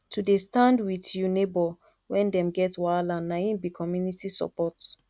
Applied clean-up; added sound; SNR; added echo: none; none; none; none.